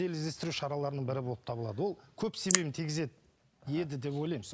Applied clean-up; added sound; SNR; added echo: neural mask model Resemble Enhance denoiser.